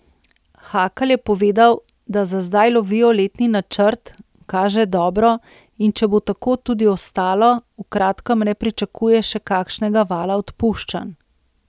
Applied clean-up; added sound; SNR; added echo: none; none; none; none.